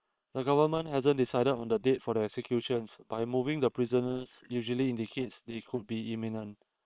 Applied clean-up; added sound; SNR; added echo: neural separator model SepFormer WHAM!.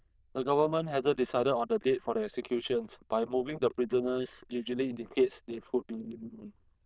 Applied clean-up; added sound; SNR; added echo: neural diffusion model UNIVERSE++.